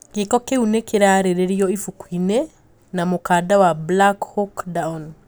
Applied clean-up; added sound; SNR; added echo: none; none; none; none.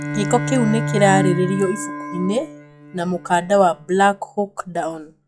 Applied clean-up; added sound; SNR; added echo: classical method log-MMSE.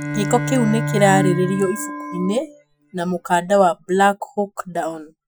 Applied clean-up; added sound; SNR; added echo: classical method Wiener filter.